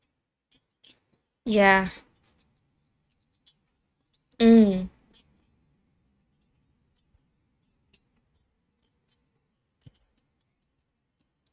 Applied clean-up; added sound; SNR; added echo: neural mask model RNNoise.